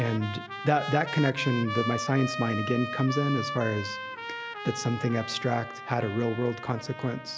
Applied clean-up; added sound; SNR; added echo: none; Trumpet; 8 dB; none.